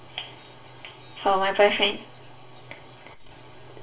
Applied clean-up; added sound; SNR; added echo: none; none; none; reverberation time 0.3 s.